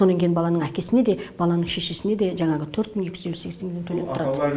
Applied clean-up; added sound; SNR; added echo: none; none; none; none.